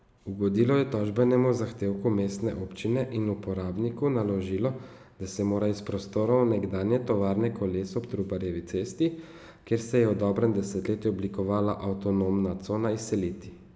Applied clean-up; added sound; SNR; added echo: none; none; none; none.